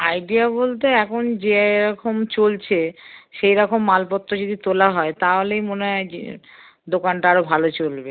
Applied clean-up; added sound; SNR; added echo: none; none; none; none.